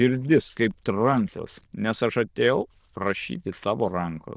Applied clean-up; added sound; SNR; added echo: neural diffusion model UNIVERSE++.